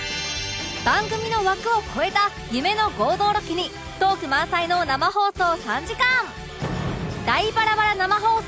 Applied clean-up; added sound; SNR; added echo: none; none; none; none.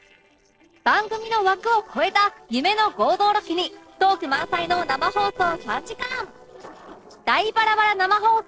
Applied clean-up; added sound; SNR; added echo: neural separator model SepFormer DNS4.